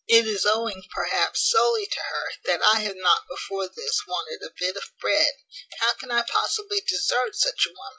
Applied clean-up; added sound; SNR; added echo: none; none; none; none.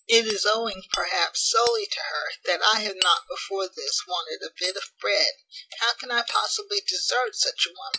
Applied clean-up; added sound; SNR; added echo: none; Hammer; 13 dB; none.